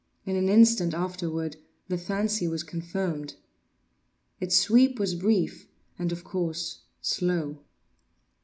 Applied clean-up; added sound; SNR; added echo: none; none; none; none.